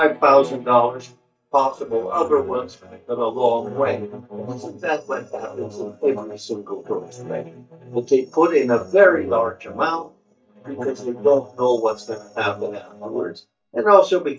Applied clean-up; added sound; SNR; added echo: neural mask model DeepFilterNet 3.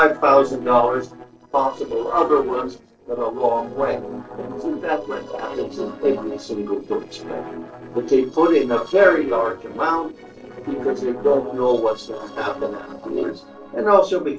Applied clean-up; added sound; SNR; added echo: neural separator model SepFormer DNS4.